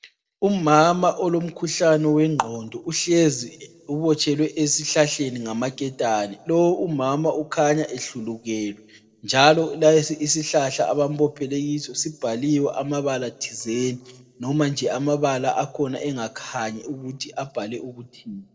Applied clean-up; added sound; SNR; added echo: neural separator model SepFormer DNS4.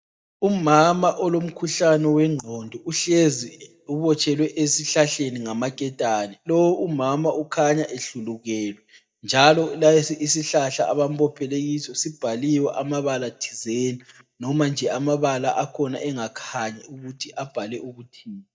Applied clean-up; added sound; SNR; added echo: neural mask model DeepFilterNet 3.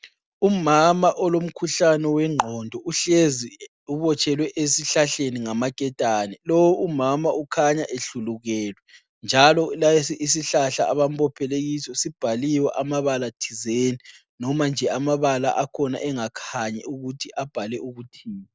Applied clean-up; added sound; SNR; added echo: none; none; none; none.